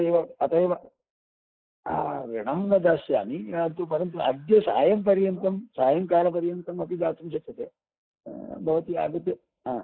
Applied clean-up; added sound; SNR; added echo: neural mask model Resemble Enhance denoiser.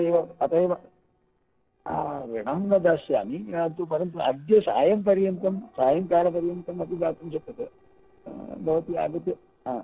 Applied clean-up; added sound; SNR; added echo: neural separator model SepFormer DNS4.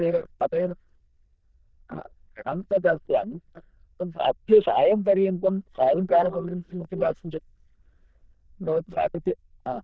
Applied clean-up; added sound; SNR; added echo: neural diffusion model UNIVERSE++.